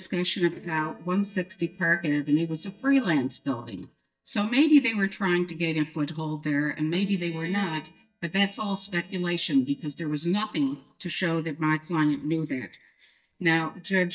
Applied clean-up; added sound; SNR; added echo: neural mask model DeepFilterNet 3.